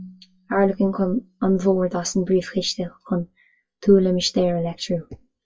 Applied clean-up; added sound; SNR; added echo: classical method WPE with log-MMSE.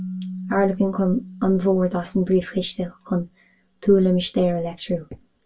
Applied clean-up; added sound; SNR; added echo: none; Keyboard (musical); 16 dB; reverberation time 0.1 s.